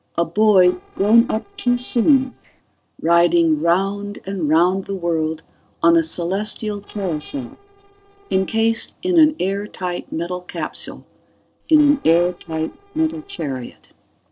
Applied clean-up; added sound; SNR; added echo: neural separator model SepFormer DNS4.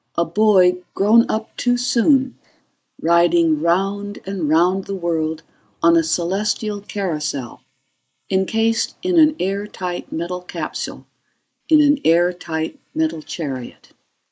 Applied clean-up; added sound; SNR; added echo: neural mask model Resemble Enhance denoiser.